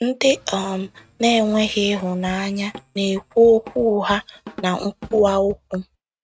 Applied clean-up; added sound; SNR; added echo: neural mask model RNNoise.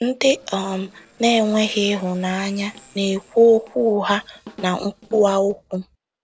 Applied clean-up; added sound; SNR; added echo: neural separator model SepFormer DNS4.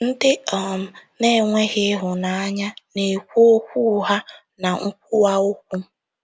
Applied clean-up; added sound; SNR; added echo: none; none; none; none.